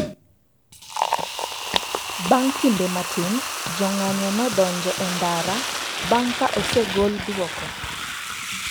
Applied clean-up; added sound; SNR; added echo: none; Liquid; 3 dB; none.